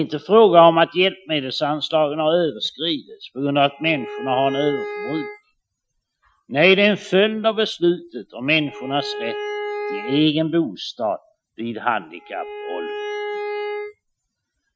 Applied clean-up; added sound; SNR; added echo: classical method Wiener filter.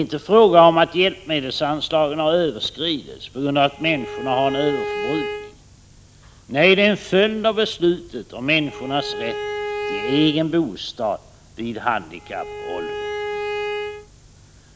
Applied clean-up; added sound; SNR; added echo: none; Bowed string instrument; 8 dB; none.